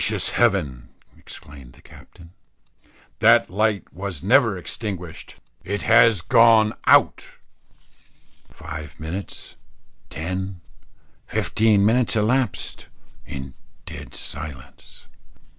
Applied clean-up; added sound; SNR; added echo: none; none; none; none.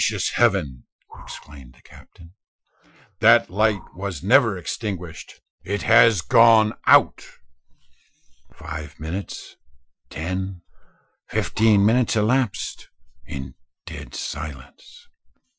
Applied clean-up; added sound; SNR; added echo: classical method Wiener filter.